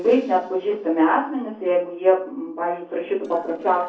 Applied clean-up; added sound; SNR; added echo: neural separator model SepFormer DNS4.